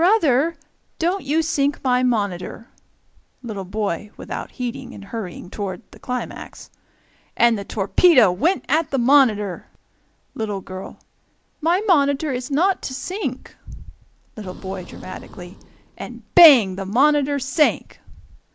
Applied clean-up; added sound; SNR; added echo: none; Boom; 20 dB; none.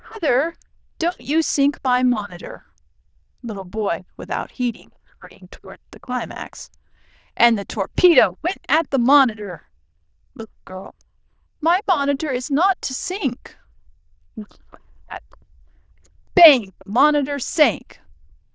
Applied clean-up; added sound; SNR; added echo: neural diffusion model UNIVERSE++.